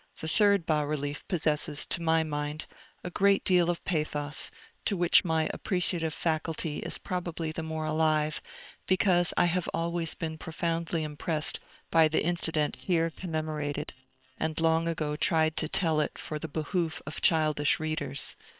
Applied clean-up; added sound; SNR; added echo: neural separator model SepFormer WHAM!.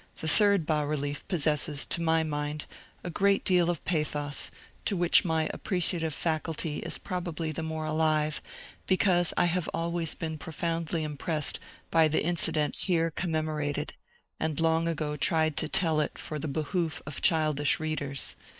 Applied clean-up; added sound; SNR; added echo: neural mask model Resemble Enhance denoiser.